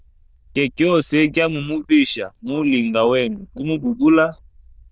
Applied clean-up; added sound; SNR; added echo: neural diffusion model UNIVERSE++.